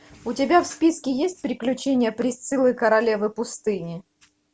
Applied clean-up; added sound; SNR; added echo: none; none; none; none.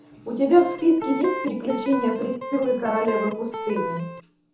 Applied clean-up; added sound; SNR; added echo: none; Electric guitar; 8 dB; reverberation time 0.6 s.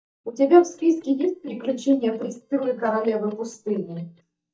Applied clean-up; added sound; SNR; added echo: neural mask model DeepFilterNet 3.